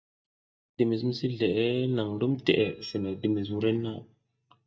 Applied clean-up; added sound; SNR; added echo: neural mask model DeepFilterNet 3.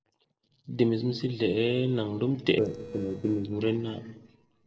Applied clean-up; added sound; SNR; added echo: neural separator model SepFormer DNS4.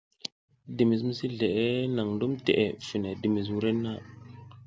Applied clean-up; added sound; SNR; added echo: none; none; none; none.